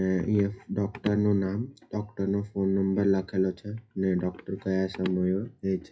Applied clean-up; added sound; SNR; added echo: classical method WPE with log-MMSE.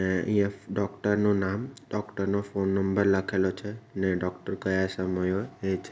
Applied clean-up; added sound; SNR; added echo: none; none; none; none.